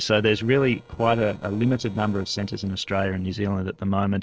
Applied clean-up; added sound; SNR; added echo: neural separator model SepFormer DNS4.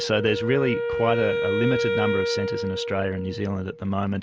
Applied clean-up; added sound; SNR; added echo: none; Wind instrument, woodwind instrument; 1 dB; none.